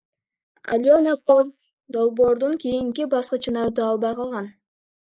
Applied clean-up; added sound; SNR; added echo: neural mask model Resemble Enhance denoiser.